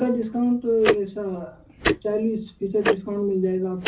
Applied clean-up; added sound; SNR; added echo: none; Tick-tock; 4 dB; reverberation time 0.5 s.